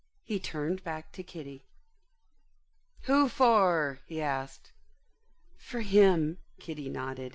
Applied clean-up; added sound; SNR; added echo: none; none; none; none.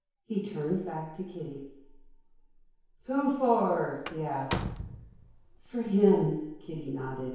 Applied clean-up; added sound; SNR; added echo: none; Slam; 7 dB; reverberation time 1.0 s.